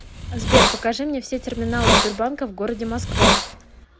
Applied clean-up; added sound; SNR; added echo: none; Hiss; -4 dB; none.